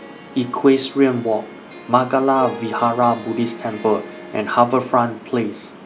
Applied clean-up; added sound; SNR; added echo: none; Harp; 18 dB; none.